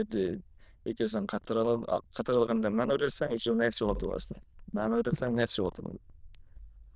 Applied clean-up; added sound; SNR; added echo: neural diffusion model UNIVERSE++.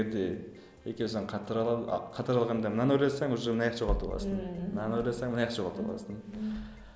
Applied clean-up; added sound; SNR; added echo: none; none; none; none.